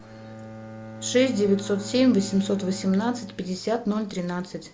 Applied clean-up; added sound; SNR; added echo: none; Bowed string instrument; 15 dB; none.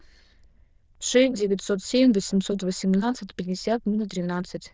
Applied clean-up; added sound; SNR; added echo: neural diffusion model UNIVERSE++.